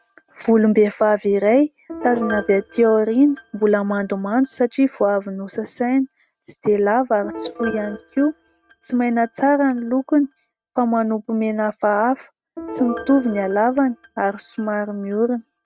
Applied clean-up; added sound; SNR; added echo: neural mask model RNNoise.